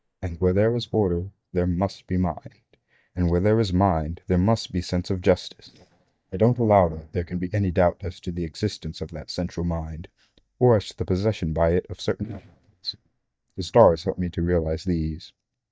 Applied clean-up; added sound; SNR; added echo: neural mask model DeepFilterNet 3.